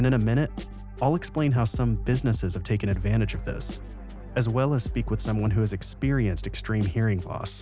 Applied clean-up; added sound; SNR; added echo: none; none; none; none.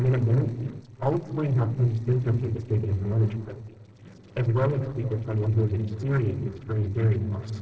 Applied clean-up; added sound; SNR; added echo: neural separator model SepFormer DNS4.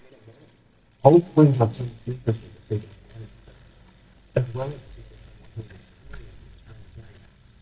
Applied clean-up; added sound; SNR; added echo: neural mask model DeepFilterNet 3.